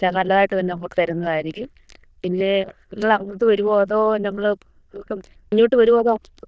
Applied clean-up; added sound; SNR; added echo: neural diffusion model UNIVERSE++.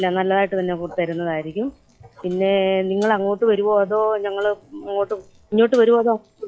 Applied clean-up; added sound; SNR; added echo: classical method log-MMSE.